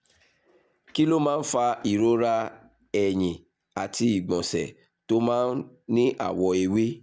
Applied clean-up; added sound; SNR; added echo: none; none; none; none.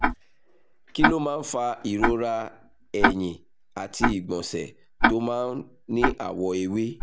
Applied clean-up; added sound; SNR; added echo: none; Tick-tock; 0 dB; none.